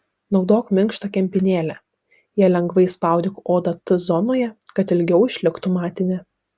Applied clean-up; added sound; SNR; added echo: none; none; none; none.